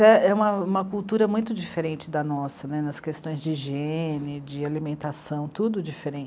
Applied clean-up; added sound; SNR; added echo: none; none; none; none.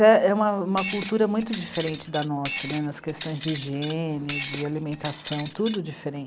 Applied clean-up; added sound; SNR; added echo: none; Shatter; 6 dB; none.